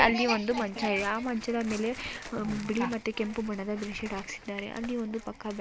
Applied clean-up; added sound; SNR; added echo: none; Tearing; 15 dB; none.